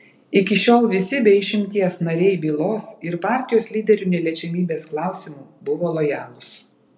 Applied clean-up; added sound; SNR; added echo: none; none; none; none.